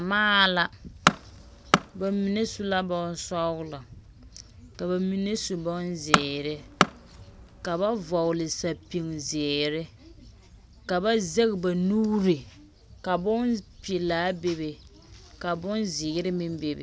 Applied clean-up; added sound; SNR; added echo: none; Tools; 1 dB; none.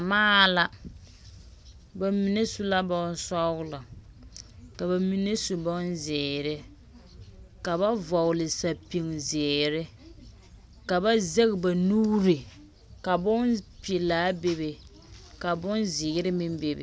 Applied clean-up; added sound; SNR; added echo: none; none; none; none.